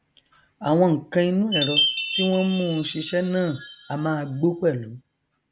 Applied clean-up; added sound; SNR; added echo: none; Chime; 7 dB; none.